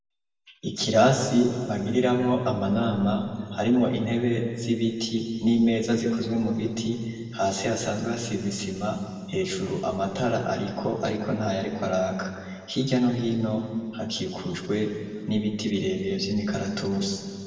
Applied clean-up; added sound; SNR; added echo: none; none; none; reverberation time 2.2 s.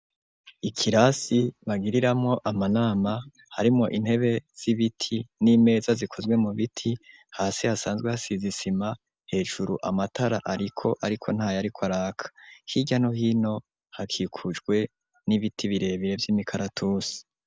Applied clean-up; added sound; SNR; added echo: none; none; none; none.